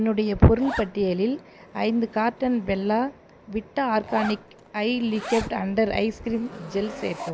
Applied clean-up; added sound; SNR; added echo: none; Zipper (clothing); 15 dB; none.